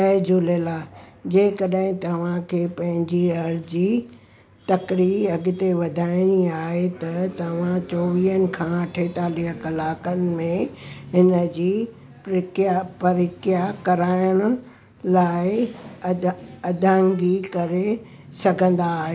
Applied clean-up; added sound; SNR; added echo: none; none; none; none.